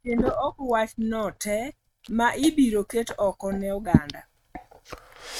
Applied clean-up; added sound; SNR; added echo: neural mask model RNNoise.